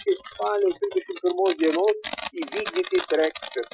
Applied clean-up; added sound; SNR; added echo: classical method Wiener filter.